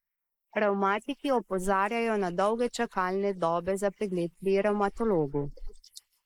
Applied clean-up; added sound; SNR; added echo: neural mask model Resemble Enhance denoiser.